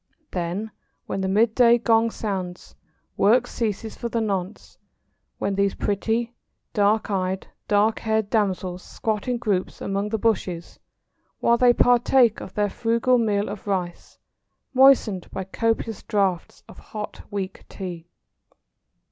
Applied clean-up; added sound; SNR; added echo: none; none; none; none.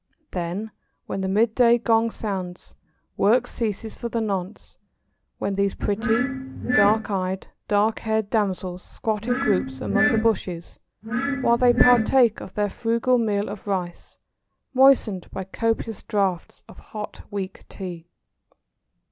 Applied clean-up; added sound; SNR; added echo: none; Glass; 1 dB; none.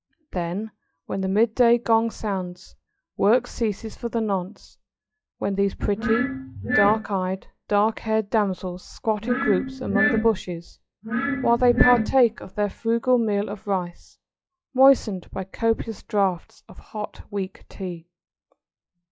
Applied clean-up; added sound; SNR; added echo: classical method log-MMSE.